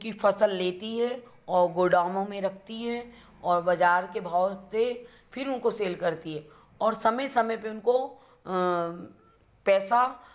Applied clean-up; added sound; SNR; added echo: none; none; none; none.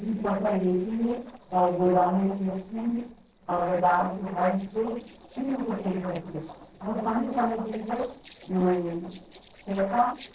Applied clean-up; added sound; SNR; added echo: neural separator model SepFormer DNS4.